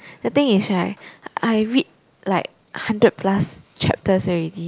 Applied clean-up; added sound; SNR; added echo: neural mask model Resemble Enhance denoiser.